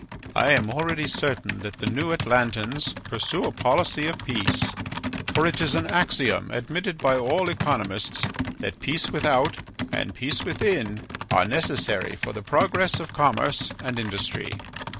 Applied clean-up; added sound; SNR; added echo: none; Computer keyboard; 7 dB; none.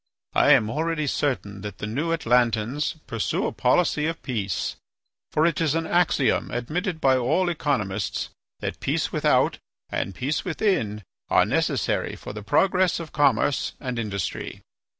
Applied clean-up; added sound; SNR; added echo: none; none; none; none.